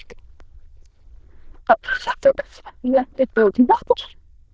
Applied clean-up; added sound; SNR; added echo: neural diffusion model UNIVERSE++.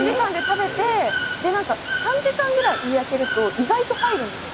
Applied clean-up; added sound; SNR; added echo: none; Water / Bird; 6 dB; none.